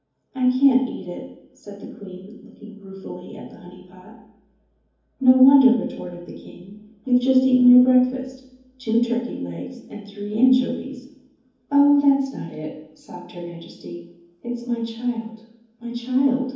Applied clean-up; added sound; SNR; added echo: none; none; none; reverberation time 0.9 s.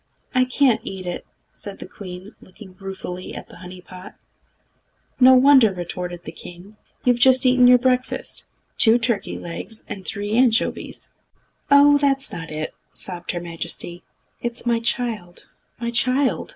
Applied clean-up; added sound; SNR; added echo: none; none; none; none.